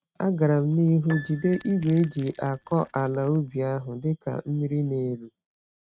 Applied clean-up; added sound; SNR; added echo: neural mask model RNNoise.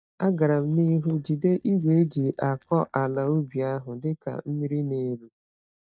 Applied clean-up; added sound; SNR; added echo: neural mask model DeepFilterNet 3.